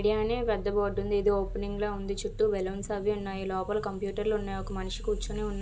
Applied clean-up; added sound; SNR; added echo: none; Vehicle; 8 dB; none.